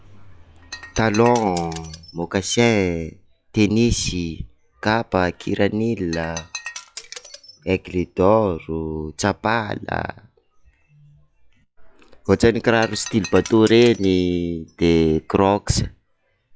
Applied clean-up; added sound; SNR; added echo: classical method log-MMSE.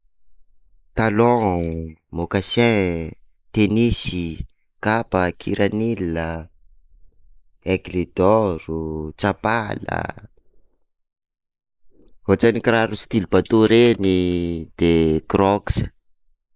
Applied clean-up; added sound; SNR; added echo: neural mask model Resemble Enhance denoiser.